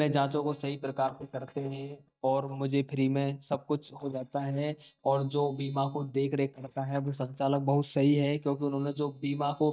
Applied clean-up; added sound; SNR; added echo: neural mask model DeepFilterNet 3.